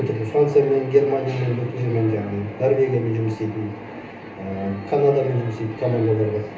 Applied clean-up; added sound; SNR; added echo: none; none; none; reverberation time 0.3 s.